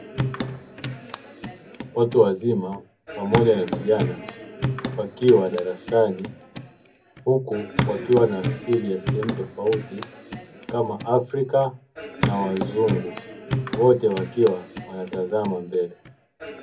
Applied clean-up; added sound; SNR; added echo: none; Hands / Wood; 7 dB; reverberation time 0.3 s.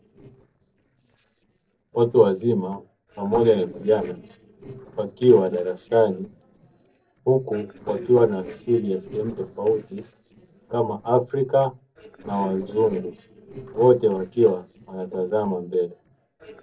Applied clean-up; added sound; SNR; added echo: neural separator model SepFormer DNS4.